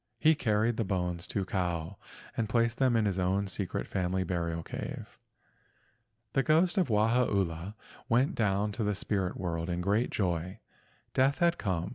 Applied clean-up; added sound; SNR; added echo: none; none; none; none.